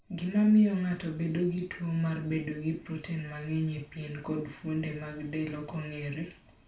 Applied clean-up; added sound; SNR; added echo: none; none; none; reverberation time 0.3 s.